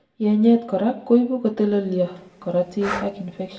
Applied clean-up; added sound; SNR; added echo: none; Breathing; 14 dB; reverberation time 0.5 s.